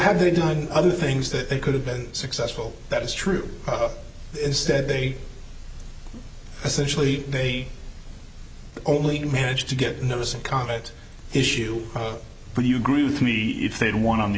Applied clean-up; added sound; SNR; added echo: none; none; none; none.